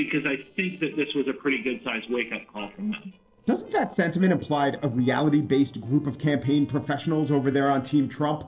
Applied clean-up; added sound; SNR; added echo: neural separator model SepFormer DNS4.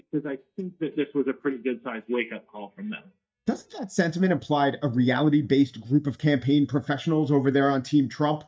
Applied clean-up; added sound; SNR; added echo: neural mask model DeepFilterNet 3.